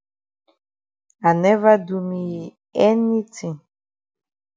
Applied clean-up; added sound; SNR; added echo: none; none; none; none.